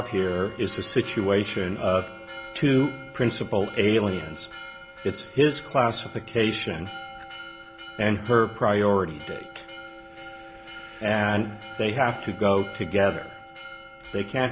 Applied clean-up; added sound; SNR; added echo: none; Church bell; 15 dB; none.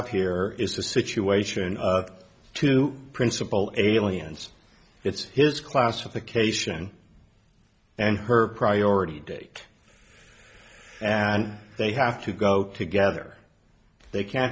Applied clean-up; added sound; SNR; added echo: none; none; none; none.